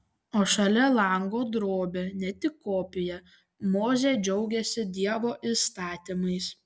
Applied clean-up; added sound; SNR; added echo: none; none; none; none.